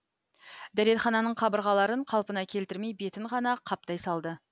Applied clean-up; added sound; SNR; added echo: none; none; none; none.